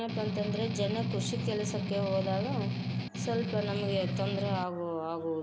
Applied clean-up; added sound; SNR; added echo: none; Strum; 0 dB; none.